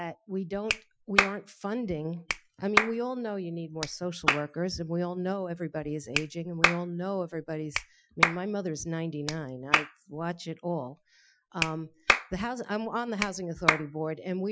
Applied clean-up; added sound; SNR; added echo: classical method Wiener filter.